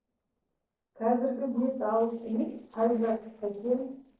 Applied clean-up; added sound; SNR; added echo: neural separator model SepFormer DNS4.